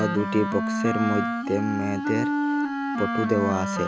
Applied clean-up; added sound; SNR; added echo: none; Wind instrument, woodwind instrument; 0 dB; none.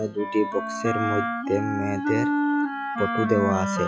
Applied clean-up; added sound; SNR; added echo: classical method log-MMSE.